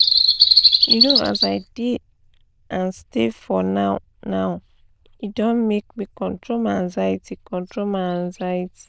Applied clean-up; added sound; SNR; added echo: neural diffusion model UNIVERSE++.